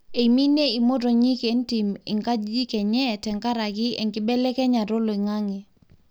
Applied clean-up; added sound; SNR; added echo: none; none; none; none.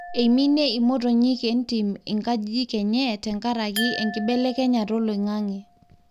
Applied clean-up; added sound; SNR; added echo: none; Glass; 16 dB; none.